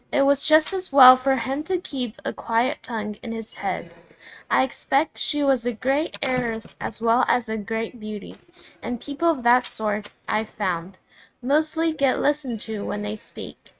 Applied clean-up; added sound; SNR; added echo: neural mask model RNNoise.